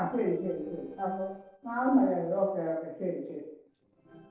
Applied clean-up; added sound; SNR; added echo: neural separator model SepFormer DNS4.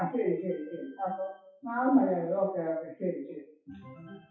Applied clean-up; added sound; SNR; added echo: classical method WPE with log-MMSE.